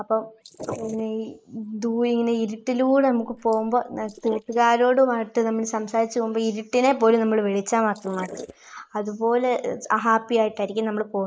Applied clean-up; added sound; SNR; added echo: neural mask model Resemble Enhance denoiser.